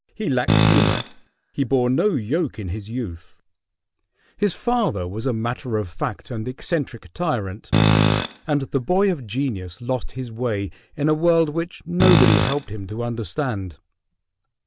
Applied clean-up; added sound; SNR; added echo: none; Tools; -3 dB; none.